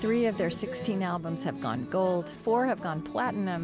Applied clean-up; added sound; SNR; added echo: none; none; none; none.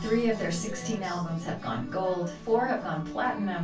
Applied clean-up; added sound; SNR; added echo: none; none; none; reverberation time 0.2 s.